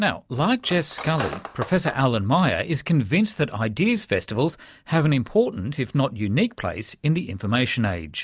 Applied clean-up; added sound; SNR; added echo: none; Cutlery, silverware; 12 dB; none.